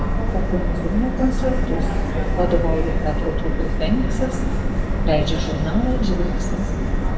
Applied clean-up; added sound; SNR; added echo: none; Subway, metro, underground; -5 dB; reverberation time 1.6 s.